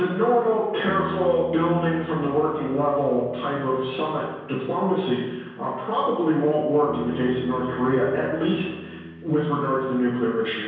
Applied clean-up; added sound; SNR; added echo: none; Bass guitar; 14 dB; reverberation time 1.0 s.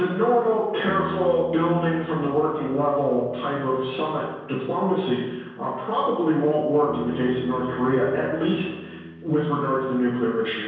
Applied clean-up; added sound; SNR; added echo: neural separator model SepFormer DNS4.